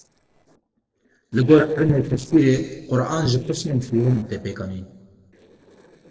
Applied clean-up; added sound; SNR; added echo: neural separator model SepFormer DNS4.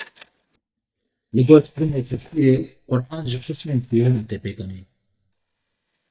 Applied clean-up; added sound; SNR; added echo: neural mask model DeepFilterNet 3.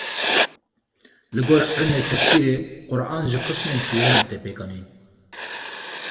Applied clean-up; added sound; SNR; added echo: none; Writing; 0 dB; reverberation time 1.4 s.